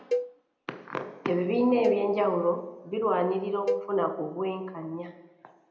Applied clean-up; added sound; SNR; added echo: none; Cowbell; 8 dB; reverberation time 0.8 s.